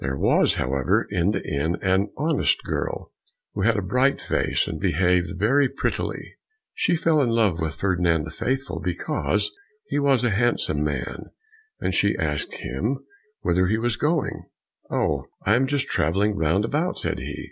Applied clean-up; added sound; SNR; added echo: none; none; none; none.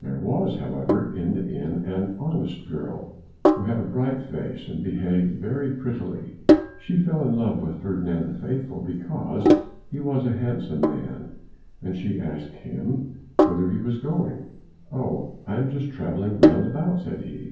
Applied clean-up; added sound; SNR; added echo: none; Sink (filling or washing); 1 dB; reverberation time 0.9 s.